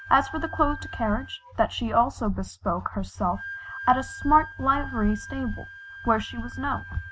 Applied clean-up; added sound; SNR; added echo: none; Wind instrument, woodwind instrument; 16 dB; none.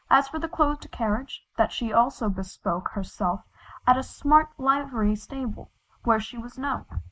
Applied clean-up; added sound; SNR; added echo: neural mask model Resemble Enhance denoiser.